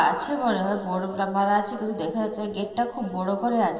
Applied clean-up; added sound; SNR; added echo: none; none; none; reverberation time 2.2 s.